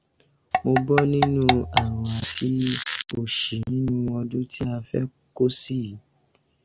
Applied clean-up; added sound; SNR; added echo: none; Tap / Percussion; 1 dB; none.